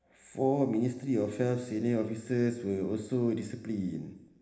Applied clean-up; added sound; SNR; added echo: none; none; none; reverberation time 1.1 s.